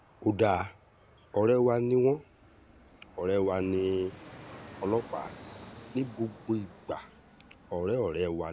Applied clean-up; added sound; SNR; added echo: none; Fixed-wing aircraft, airplane; 20 dB; none.